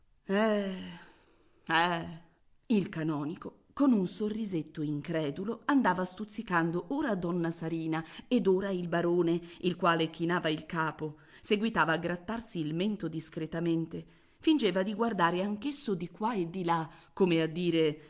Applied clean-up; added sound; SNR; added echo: none; none; none; none.